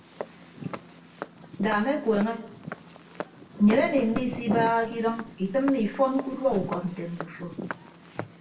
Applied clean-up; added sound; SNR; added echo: none; Walk, footsteps; 10 dB; reverberation time 0.2 s.